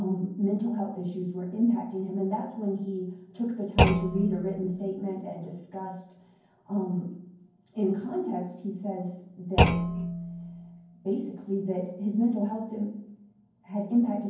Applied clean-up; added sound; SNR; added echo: none; Thump, thud; -1 dB; reverberation time 0.9 s.